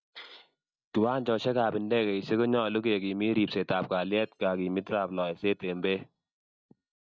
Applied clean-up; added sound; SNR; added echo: neural mask model DeepFilterNet 3.